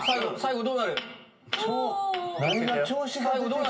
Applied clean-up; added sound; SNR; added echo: none; Bird vocalization, bird call, bird song; 12 dB; reverberation time 0.2 s.